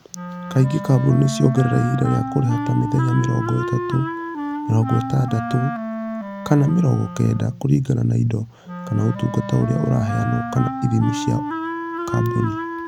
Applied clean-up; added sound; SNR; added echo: none; Wind instrument, woodwind instrument; 7 dB; none.